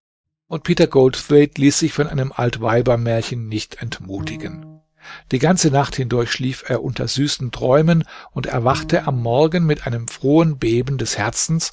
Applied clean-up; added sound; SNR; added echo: neural mask model DeepFilterNet 3.